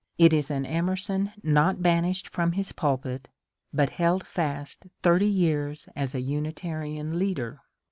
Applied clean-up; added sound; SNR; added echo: none; none; none; none.